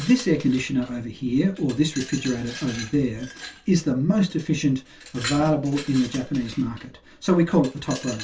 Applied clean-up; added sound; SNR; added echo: none; Glass; 16 dB; reverberation time 0.2 s.